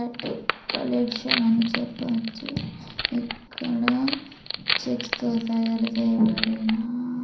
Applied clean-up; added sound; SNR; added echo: none; Wood; 6 dB; reverberation time 0.6 s.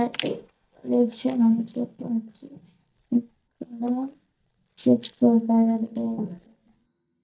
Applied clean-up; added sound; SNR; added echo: neural mask model DeepFilterNet 3.